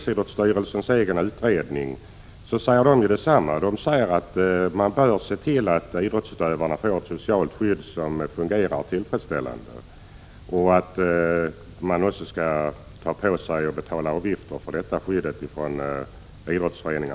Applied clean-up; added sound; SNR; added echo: none; none; none; none.